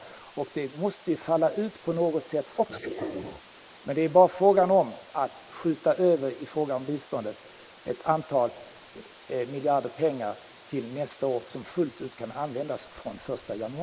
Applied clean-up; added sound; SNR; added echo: neural mask model Resemble Enhance denoiser.